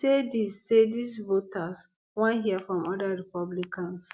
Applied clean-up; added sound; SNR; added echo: none; none; none; none.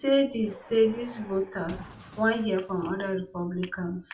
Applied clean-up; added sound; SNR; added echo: none; Car; 20 dB; reverberation time 0.2 s.